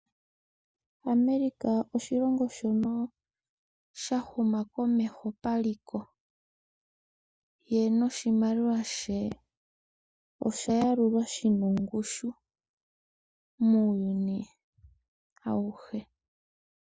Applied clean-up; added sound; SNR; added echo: none; none; none; none.